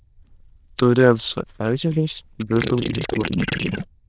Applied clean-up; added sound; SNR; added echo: neural diffusion model UNIVERSE++.